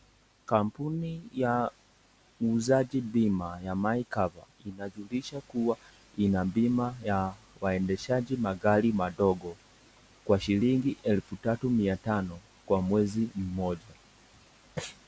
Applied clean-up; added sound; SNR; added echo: none; none; none; none.